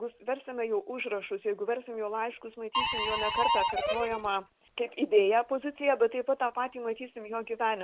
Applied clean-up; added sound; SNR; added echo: none; Harmonica; -1 dB; none.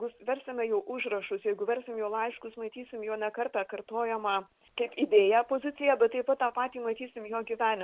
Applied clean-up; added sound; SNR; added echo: none; none; none; none.